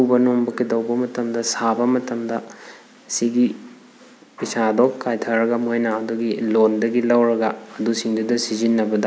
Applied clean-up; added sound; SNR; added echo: none; none; none; none.